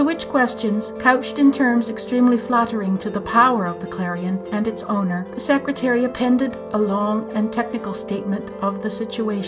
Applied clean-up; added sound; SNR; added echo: none; Musical instrument; 12 dB; none.